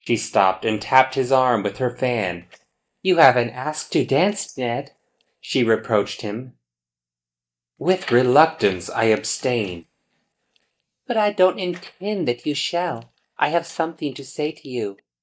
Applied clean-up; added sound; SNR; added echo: neural mask model DeepFilterNet 3.